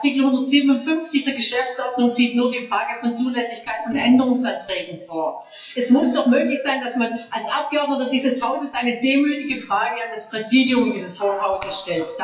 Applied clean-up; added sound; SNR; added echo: classical method WPE with log-MMSE.